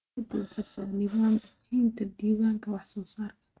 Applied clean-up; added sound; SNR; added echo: neural mask model RNNoise.